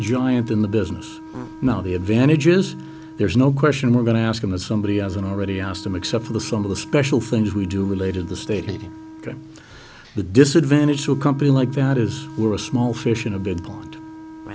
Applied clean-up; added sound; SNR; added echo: none; Wind instrument, woodwind instrument; 18 dB; none.